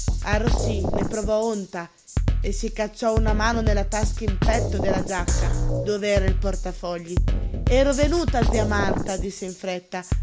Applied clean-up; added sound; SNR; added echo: none; Drum kit; -3 dB; none.